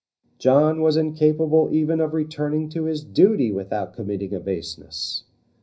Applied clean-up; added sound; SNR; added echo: none; none; none; reverberation time 0.5 s.